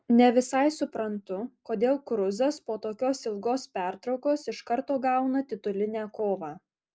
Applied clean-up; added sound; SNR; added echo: none; none; none; none.